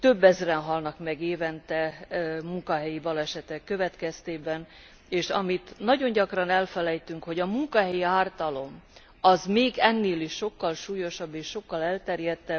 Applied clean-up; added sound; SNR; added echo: none; none; none; none.